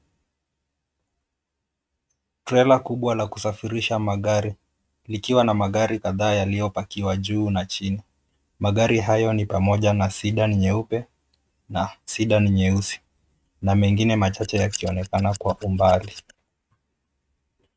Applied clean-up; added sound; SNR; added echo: neural mask model RNNoise.